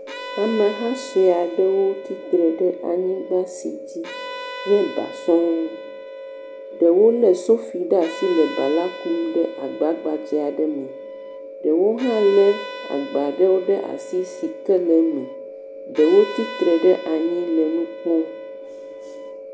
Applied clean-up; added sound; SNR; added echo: none; Bowed string instrument; 18 dB; none.